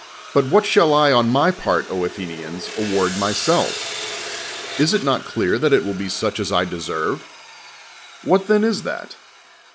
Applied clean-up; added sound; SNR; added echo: none; Sawing; 13 dB; none.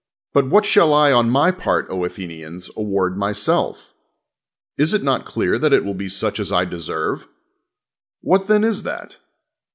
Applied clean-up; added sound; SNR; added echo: none; none; none; none.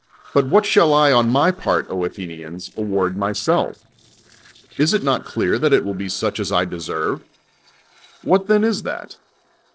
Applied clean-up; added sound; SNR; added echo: neural separator model SepFormer DNS4.